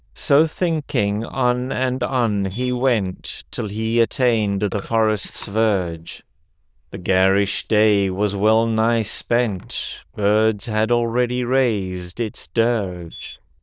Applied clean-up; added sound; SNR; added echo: neural diffusion model UNIVERSE++.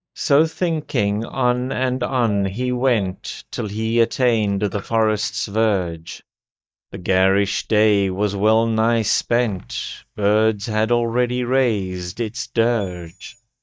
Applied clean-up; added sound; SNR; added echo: neural mask model DeepFilterNet 3.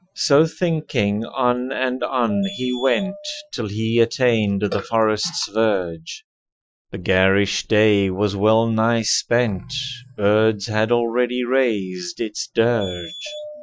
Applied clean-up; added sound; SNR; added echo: classical method Wiener filter.